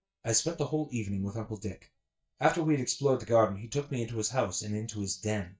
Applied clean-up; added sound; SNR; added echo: neural mask model DeepFilterNet 3.